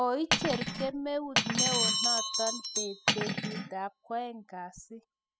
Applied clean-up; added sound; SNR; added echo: classical method spectral subtraction.